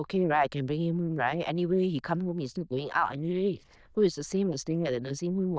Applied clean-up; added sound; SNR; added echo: neural diffusion model UNIVERSE++.